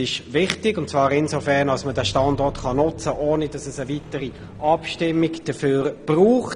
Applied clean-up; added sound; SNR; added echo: none; Squeak; 16 dB; none.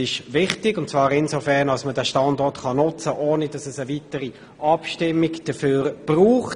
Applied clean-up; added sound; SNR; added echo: none; none; none; none.